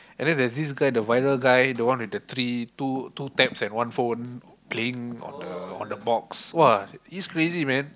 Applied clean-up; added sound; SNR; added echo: none; none; none; none.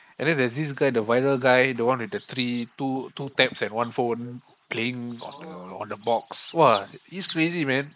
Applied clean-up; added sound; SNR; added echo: neural mask model Resemble Enhance denoiser.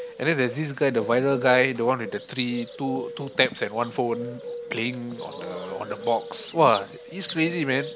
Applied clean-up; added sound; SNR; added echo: none; Bird; 12 dB; none.